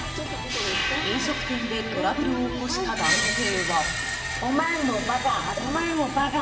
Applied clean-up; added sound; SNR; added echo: none; Screech; 6 dB; reverberation time 1.3 s.